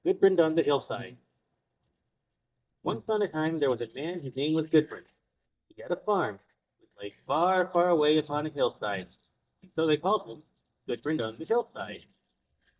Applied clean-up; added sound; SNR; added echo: neural mask model DeepFilterNet 3.